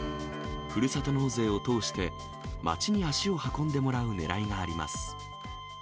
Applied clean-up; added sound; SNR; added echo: none; Strum + Bowed string instrument; 10 dB; none.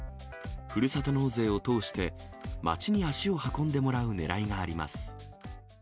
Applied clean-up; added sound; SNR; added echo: none; none; none; none.